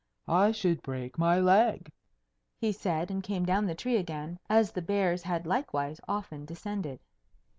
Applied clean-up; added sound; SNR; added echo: none; none; none; none.